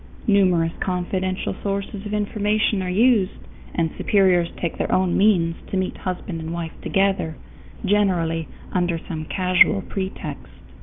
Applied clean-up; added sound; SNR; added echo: none; none; none; none.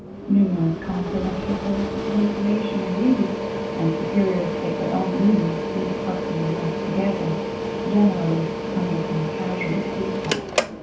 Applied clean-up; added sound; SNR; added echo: none; Mechanical fan; 3 dB; reverberation time 0.7 s.